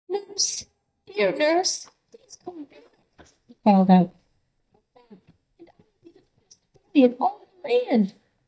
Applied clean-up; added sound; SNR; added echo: neural mask model DeepFilterNet 3.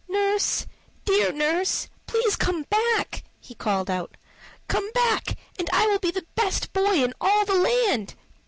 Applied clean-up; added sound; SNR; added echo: none; none; none; none.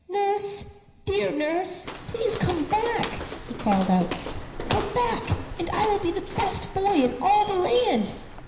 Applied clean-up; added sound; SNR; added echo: none; Walk, footsteps; 10 dB; reverberation time 0.9 s.